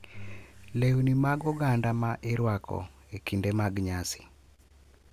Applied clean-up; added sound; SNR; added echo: none; none; none; none.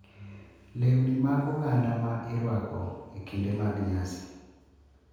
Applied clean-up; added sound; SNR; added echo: none; none; none; reverberation time 1.2 s.